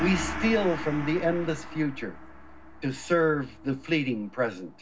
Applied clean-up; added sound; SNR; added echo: none; Gong; 9 dB; reverberation time 0.4 s.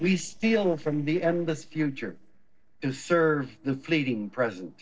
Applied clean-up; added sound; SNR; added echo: neural separator model SepFormer DNS4.